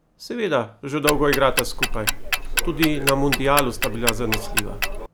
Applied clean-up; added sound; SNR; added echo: none; Tick-tock; 0 dB; none.